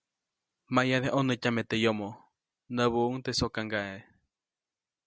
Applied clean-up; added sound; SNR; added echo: none; none; none; none.